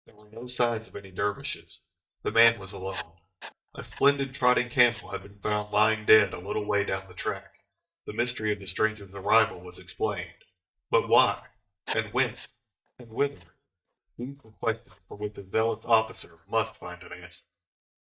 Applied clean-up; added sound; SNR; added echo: neural mask model DeepFilterNet 3.